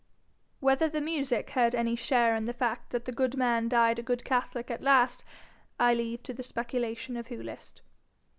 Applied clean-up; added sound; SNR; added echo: none; none; none; none.